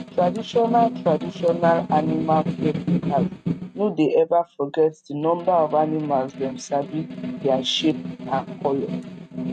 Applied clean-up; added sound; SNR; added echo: neural mask model RNNoise.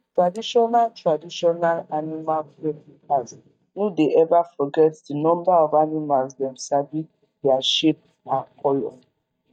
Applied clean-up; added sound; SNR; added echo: neural mask model DeepFilterNet 3.